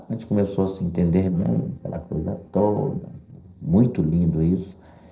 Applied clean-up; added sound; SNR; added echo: neural separator model SepFormer DNS4.